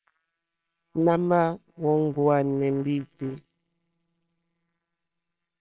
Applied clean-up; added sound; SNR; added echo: neural separator model SepFormer WHAMR!.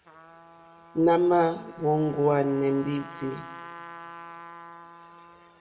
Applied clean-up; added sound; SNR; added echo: none; Trumpet; 17 dB; reverberation time 1.1 s.